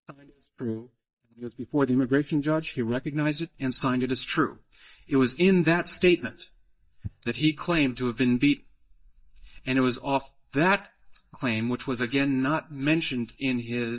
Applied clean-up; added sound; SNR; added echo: neural mask model DeepFilterNet 3.